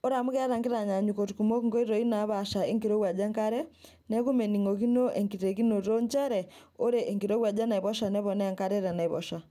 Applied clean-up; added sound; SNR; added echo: none; none; none; none.